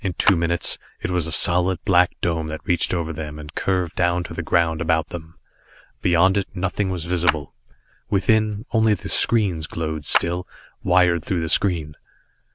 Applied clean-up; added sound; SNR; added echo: none; Clapping; 8 dB; none.